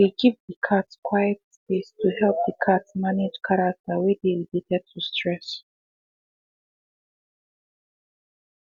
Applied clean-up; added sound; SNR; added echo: none; none; none; none.